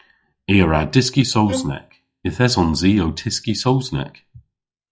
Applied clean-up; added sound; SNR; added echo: classical method log-MMSE.